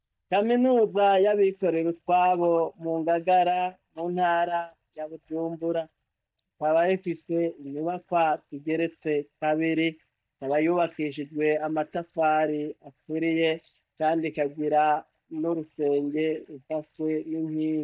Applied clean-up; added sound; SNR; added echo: neural mask model DeepFilterNet 3.